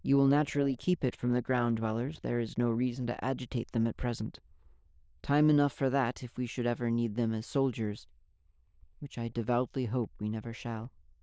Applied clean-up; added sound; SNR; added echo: neural diffusion model UNIVERSE++.